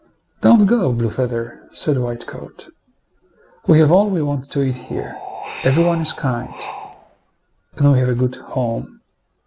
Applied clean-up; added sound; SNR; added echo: none; Wind; 13 dB; none.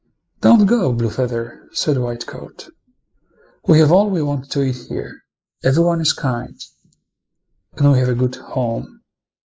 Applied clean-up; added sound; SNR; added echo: neural mask model Resemble Enhance denoiser.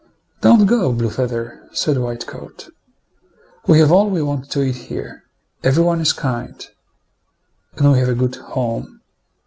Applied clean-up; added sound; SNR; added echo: none; none; none; none.